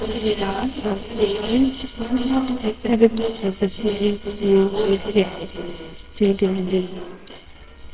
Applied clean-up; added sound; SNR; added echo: neural separator model SepFormer WHAMR!.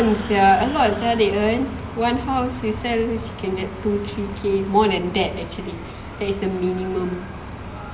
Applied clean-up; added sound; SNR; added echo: none; none; none; none.